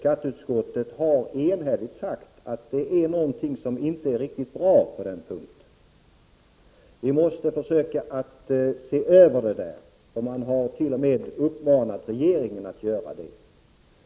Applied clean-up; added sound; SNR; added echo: none; none; none; none.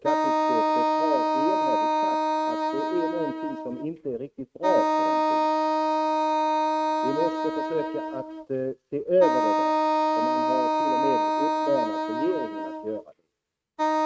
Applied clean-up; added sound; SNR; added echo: neural mask model RNNoise.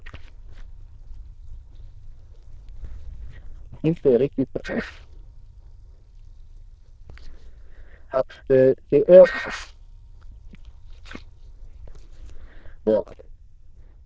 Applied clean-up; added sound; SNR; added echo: neural diffusion model UNIVERSE++.